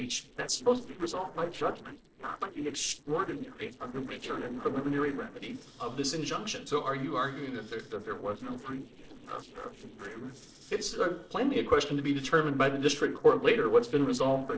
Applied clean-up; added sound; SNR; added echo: neural separator model SepFormer DNS4.